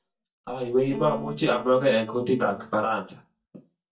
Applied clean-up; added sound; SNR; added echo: neural mask model DeepFilterNet 3.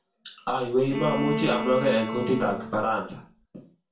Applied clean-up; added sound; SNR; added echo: none; Bowed string instrument; 6 dB; reverberation time 0.3 s.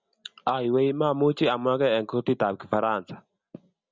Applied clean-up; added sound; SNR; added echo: none; none; none; none.